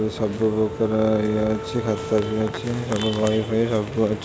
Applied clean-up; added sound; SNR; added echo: none; Wind instrument, woodwind instrument; 14 dB; none.